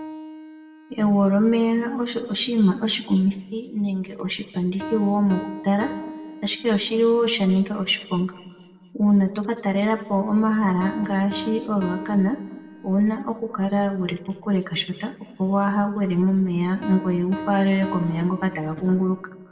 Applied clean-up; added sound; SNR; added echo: none; Piano; 16 dB; reverberation time 1.2 s.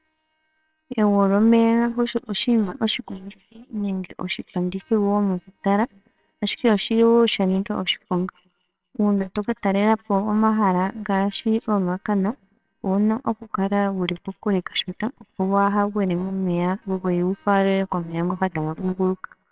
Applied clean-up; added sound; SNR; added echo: neural separator model SepFormer WHAMR!.